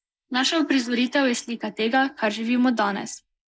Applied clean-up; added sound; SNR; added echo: neural mask model Resemble Enhance denoiser.